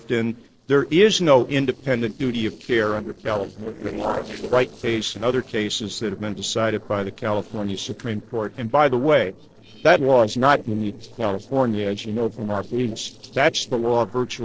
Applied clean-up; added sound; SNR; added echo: neural separator model SepFormer DNS4.